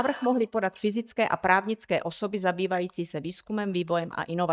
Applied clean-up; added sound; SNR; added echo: neural mask model DeepFilterNet 3.